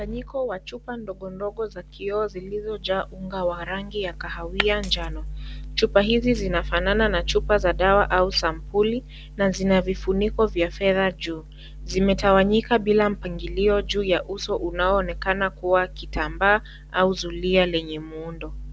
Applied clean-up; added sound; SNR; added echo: none; Glass; 9 dB; none.